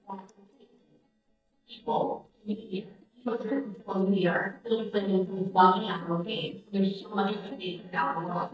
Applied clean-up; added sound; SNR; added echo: neural mask model DeepFilterNet 3.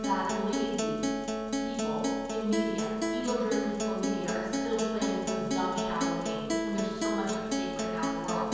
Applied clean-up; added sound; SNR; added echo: none; Acoustic guitar; -2 dB; reverberation time 1.2 s.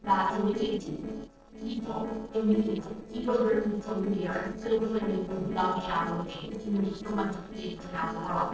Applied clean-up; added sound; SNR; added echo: neural separator model SepFormer DNS4.